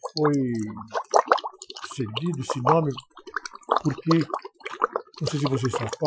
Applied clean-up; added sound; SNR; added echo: classical method Wiener filter.